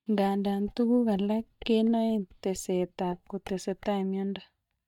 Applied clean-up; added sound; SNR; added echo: neural mask model DeepFilterNet 3.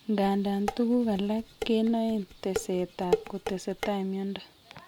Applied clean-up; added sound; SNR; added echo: none; Dishes, pots, and pans; 7 dB; none.